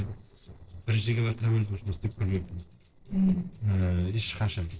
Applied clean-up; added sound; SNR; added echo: neural separator model SepFormer DNS4.